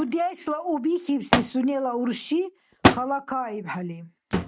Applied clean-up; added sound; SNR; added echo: none; Thump, thud; 1 dB; none.